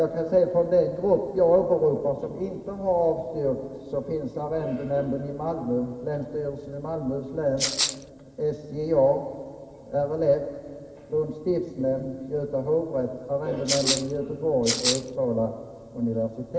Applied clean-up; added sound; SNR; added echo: none; Rattle (instrument); 1 dB; reverberation time 2.3 s.